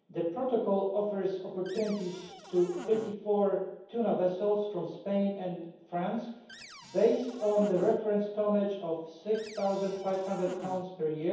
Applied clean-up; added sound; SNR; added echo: none; Cupboard open or close; 15 dB; reverberation time 0.9 s.